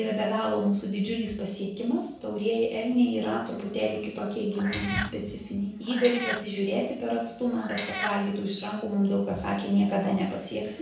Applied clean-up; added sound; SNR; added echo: none; Meow; 6 dB; reverberation time 0.7 s.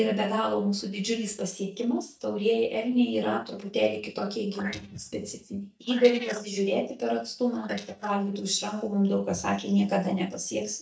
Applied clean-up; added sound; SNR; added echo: neural mask model DeepFilterNet 3.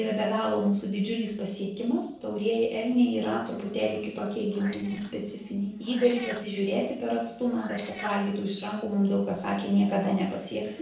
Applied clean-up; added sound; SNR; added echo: neural separator model SepFormer DNS4.